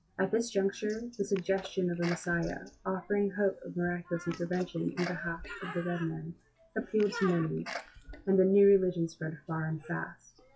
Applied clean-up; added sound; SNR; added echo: classical method log-MMSE.